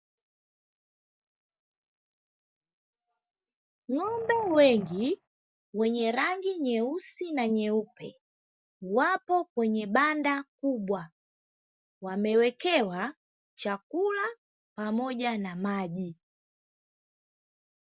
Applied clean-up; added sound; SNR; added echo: none; Growling; 16 dB; none.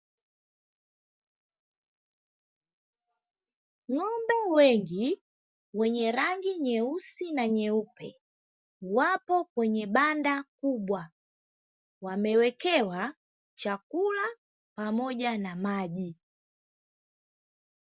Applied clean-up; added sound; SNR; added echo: none; none; none; none.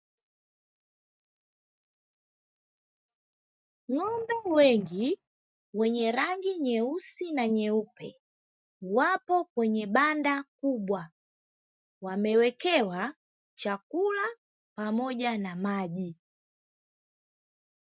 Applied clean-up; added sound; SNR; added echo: neural mask model RNNoise.